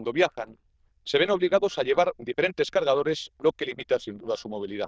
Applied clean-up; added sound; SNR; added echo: neural diffusion model UNIVERSE++.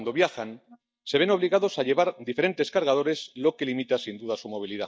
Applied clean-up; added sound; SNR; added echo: neural mask model DeepFilterNet 3.